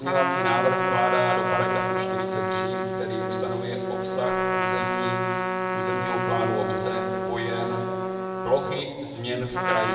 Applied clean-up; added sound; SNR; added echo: none; Trumpet; -2 dB; reverberation time 2.1 s.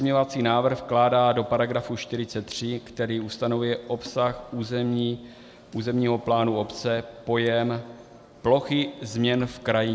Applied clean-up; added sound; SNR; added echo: none; none; none; none.